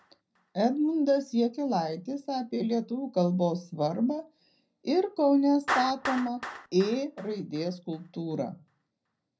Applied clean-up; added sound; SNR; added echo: none; Clapping; 13 dB; reverberation time 0.4 s.